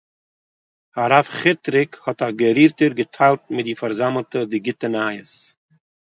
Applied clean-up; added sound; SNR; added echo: none; none; none; none.